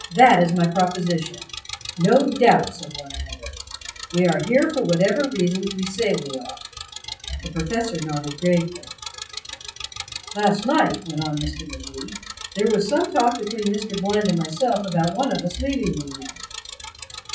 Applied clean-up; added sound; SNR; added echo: classical method WPE with log-MMSE.